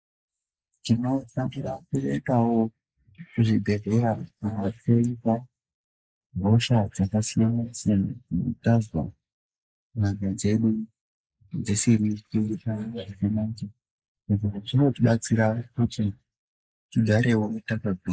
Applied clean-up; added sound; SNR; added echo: neural mask model Resemble Enhance denoiser.